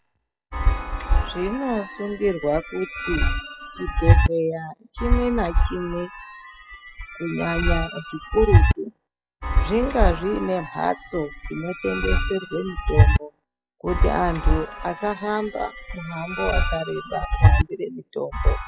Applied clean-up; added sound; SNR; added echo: classical method spectral subtraction.